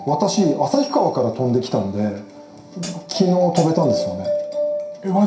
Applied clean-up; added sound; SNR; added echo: none; Hi-hat; 17 dB; reverberation time 0.5 s.